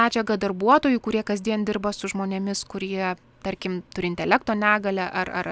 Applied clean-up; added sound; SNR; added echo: none; none; none; none.